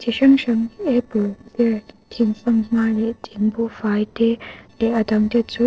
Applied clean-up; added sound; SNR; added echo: neural separator model SepFormer DNS4.